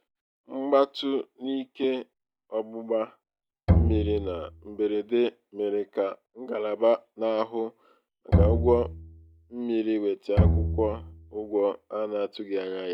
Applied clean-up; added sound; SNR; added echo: none; Bowed string instrument; -2 dB; none.